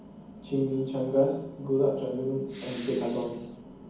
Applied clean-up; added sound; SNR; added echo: none; Respiratory sounds; 12 dB; reverberation time 1.2 s.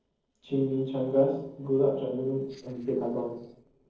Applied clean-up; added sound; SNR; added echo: neural separator model SepFormer DNS4.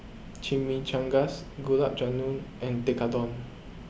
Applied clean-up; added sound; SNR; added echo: none; none; none; none.